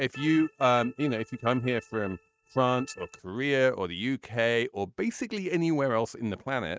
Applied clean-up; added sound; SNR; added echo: neural mask model RNNoise.